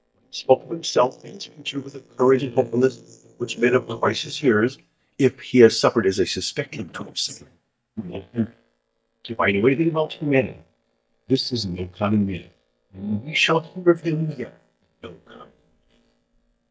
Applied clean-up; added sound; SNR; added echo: neural mask model DeepFilterNet 3.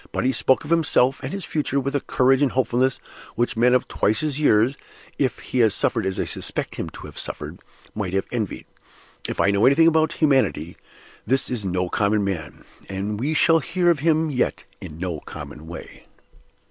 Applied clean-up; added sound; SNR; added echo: none; none; none; none.